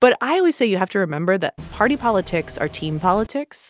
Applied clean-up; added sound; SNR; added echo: none; Engine / Mechanisms; 18 dB; none.